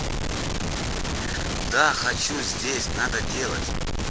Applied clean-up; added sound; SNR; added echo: none; none; none; none.